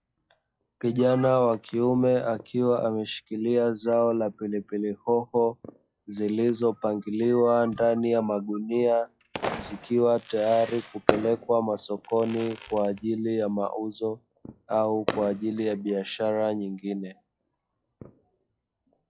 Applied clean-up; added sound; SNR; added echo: classical method log-MMSE.